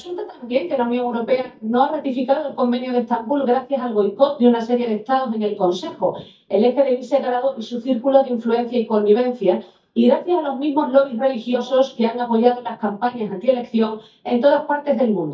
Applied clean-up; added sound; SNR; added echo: neural mask model DeepFilterNet 3.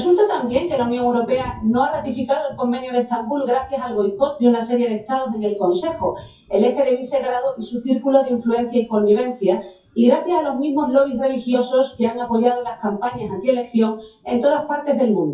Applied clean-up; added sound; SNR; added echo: classical method WPE with log-MMSE.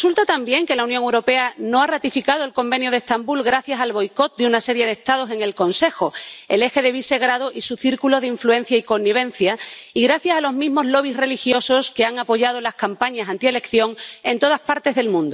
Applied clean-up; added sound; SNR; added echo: none; none; none; none.